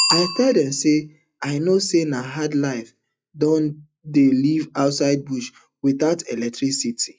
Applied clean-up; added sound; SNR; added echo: classical method log-MMSE.